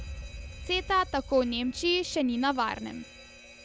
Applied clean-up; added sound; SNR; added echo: none; Alarm; 14 dB; none.